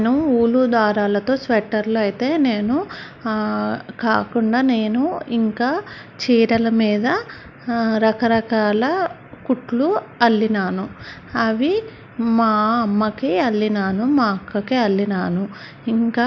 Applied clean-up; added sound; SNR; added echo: none; none; none; none.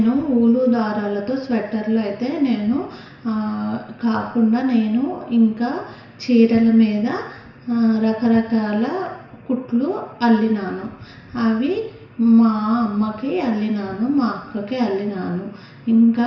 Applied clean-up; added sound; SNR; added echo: none; none; none; reverberation time 0.9 s.